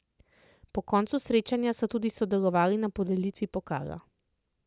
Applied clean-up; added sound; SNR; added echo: none; none; none; none.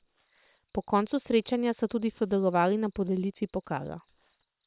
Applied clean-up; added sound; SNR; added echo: neural separator model SepFormer WHAM!.